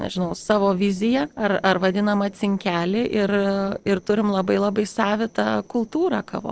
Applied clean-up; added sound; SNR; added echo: neural separator model SepFormer DNS4.